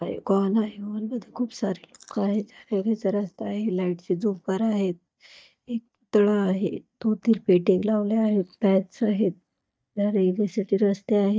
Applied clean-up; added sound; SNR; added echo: neural mask model DeepFilterNet 3.